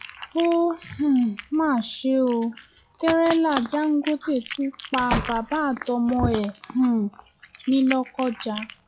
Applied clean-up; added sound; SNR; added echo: classical method log-MMSE.